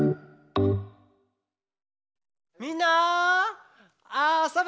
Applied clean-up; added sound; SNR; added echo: none; none; none; none.